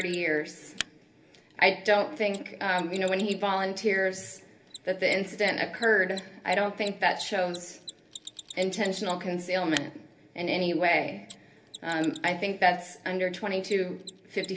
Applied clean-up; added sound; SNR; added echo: none; Mechanisms; 17 dB; reverberation time 0.3 s.